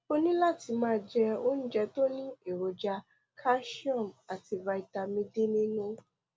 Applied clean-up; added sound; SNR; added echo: none; none; none; none.